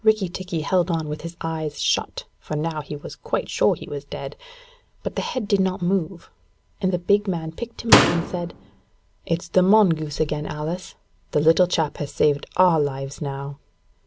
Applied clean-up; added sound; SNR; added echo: none; Slam; -3 dB; none.